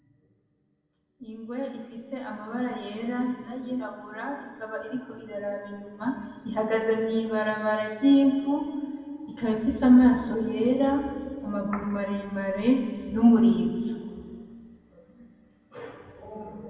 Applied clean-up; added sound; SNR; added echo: none; none; none; reverberation time 2.2 s.